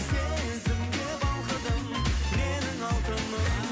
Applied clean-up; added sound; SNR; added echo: none; none; none; none.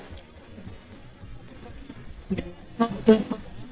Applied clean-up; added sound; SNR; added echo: neural mask model DeepFilterNet 3.